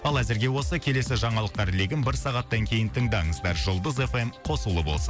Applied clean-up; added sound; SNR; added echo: none; none; none; none.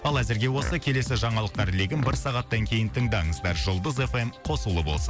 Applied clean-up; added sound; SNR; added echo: none; Fart; 13 dB; none.